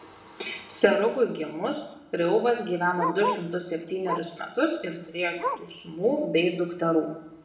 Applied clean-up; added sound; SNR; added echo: none; Bark; 11 dB; reverberation time 0.8 s.